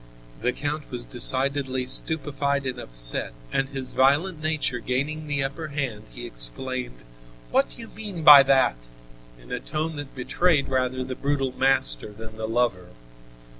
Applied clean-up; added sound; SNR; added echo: none; none; none; none.